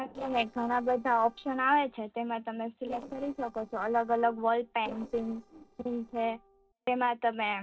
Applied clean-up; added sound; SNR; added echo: neural separator model SepFormer DNS4.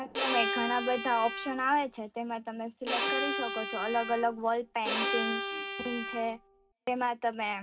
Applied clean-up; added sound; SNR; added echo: none; Bowed string instrument; 2 dB; reverberation time 0.3 s.